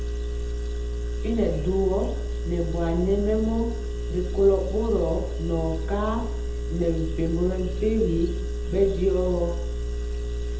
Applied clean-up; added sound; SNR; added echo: none; Engine; 1 dB; reverberation time 0.9 s.